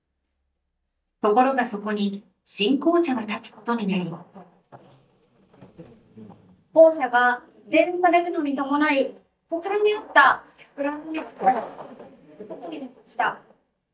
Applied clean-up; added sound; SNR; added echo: neural mask model DeepFilterNet 3.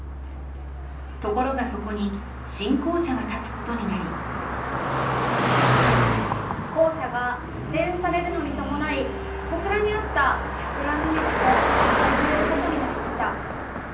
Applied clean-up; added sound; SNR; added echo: none; Car passing by; -2 dB; reverberation time 0.6 s.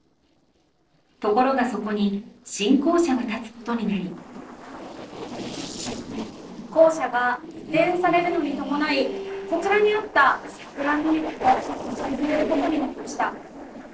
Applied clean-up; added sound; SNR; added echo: neural separator model SepFormer DNS4.